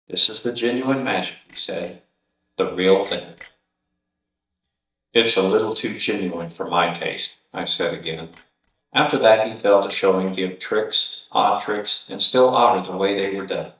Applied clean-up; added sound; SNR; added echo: neural mask model DeepFilterNet 3.